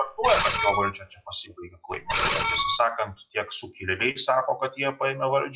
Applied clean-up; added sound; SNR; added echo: classical method log-MMSE.